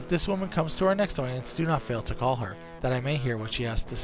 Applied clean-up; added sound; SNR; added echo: none; Guitar; 16 dB; none.